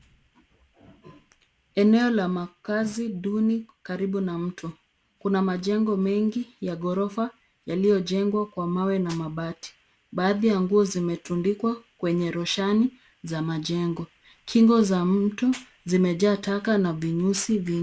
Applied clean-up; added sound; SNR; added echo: none; none; none; none.